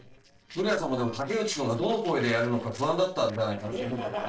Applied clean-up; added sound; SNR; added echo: neural separator model SepFormer DNS4.